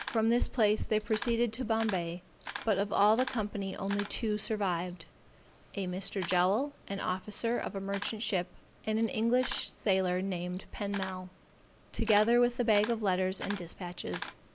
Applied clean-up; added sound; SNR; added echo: none; Camera; 14 dB; none.